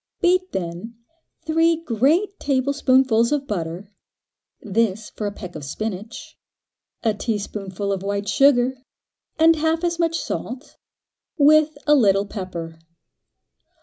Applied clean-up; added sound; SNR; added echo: none; none; none; none.